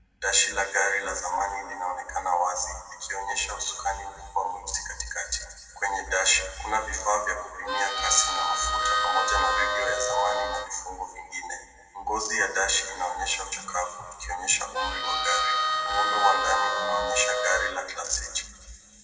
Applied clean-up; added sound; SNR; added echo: neural separator model SepFormer DNS4.